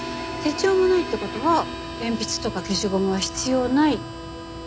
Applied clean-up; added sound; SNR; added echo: none; Harmonica; 12 dB; none.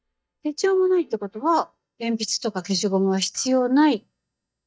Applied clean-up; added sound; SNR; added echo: neural mask model DeepFilterNet 3.